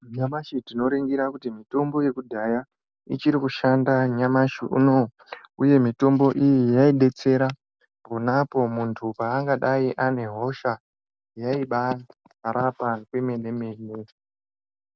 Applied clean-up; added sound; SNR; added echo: none; none; none; none.